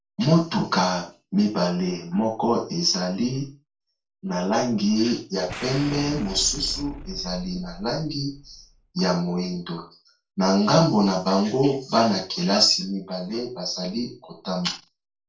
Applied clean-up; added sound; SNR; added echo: none; Explosion; 13 dB; reverberation time 0.3 s.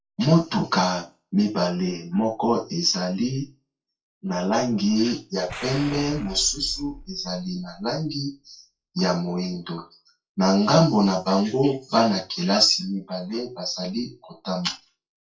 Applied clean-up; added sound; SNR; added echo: classical method WPE with log-MMSE.